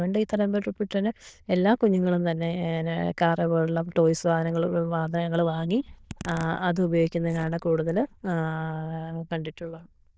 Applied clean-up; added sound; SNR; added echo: neural diffusion model UNIVERSE++.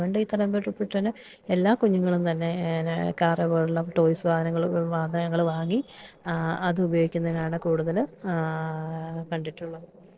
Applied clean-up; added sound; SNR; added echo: neural separator model SepFormer DNS4.